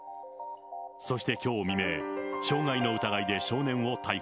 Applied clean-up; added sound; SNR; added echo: none; none; none; none.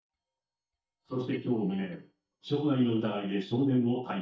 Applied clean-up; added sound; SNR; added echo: neural mask model DeepFilterNet 3.